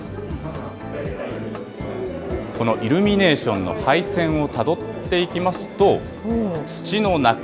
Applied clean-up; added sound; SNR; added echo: none; none; none; none.